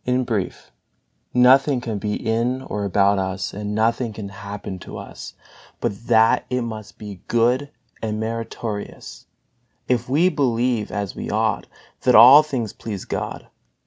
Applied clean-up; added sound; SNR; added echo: none; none; none; none.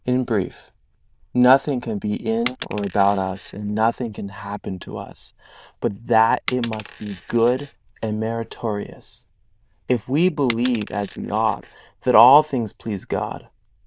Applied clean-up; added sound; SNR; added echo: neural diffusion model UNIVERSE++.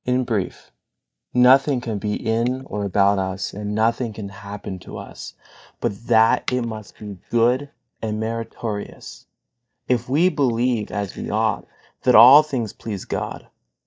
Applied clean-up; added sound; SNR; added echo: neural mask model DeepFilterNet 3.